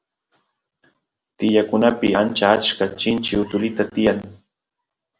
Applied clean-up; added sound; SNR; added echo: none; none; none; none.